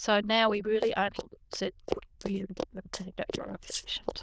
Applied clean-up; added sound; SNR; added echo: neural diffusion model UNIVERSE++.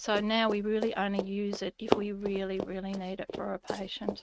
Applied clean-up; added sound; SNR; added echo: neural mask model RNNoise.